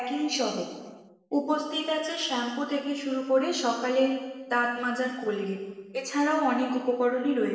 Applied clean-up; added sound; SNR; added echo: none; none; none; reverberation time 1.2 s.